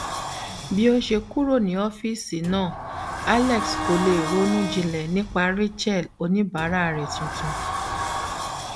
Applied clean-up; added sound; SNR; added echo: none; Bowed string instrument + Sliding door; 7 dB; none.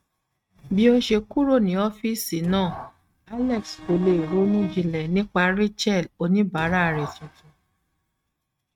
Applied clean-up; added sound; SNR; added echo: neural mask model RNNoise.